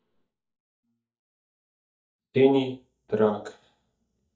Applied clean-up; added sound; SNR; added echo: neural mask model DeepFilterNet 3.